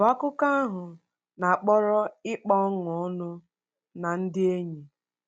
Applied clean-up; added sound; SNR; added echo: none; none; none; none.